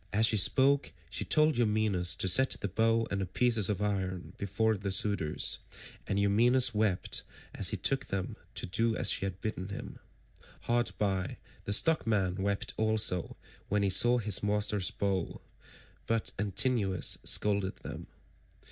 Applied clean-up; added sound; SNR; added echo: none; none; none; none.